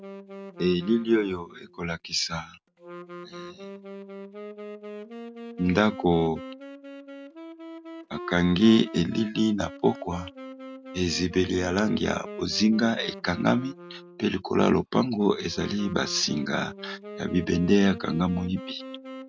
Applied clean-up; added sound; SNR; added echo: none; Wind instrument, woodwind instrument; 14 dB; none.